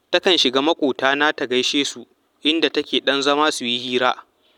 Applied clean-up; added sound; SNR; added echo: none; none; none; none.